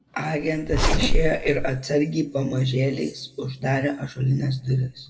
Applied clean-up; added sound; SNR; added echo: none; Zipper (clothing); -3 dB; reverberation time 1.4 s.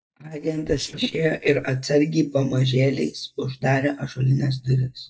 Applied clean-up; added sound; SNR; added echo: neural mask model DeepFilterNet 3.